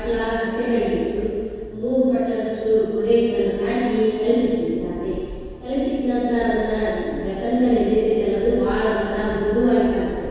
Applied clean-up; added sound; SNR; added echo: none; Accelerating, revving, vroom; 16 dB; reverberation time 2.0 s.